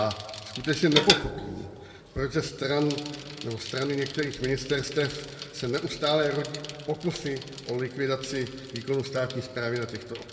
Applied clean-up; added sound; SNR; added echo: none; Bicycle; 8 dB; reverberation time 1.5 s.